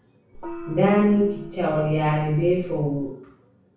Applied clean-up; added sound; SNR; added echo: none; Gong; 14 dB; reverberation time 0.6 s.